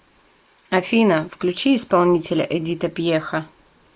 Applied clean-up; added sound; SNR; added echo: neural mask model Resemble Enhance denoiser.